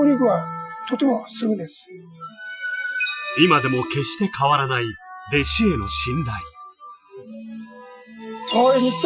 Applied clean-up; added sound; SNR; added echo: classical method Wiener filter.